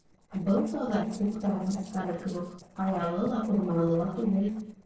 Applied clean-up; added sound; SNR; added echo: neural separator model SepFormer DNS4.